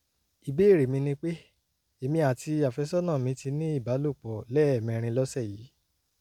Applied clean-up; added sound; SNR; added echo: none; none; none; none.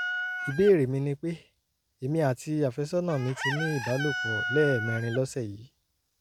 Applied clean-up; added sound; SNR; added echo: none; Chicken, rooster; 7 dB; none.